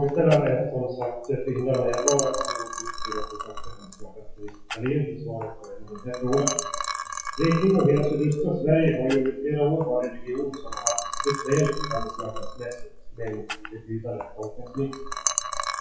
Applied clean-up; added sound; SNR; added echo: classical method WPE with log-MMSE.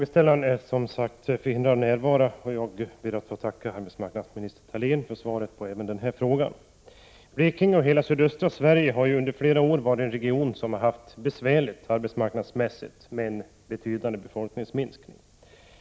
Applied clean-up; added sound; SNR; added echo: none; none; none; none.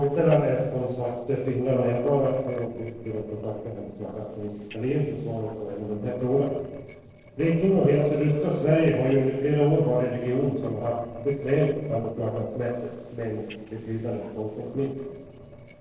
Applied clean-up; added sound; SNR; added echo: neural separator model SepFormer DNS4.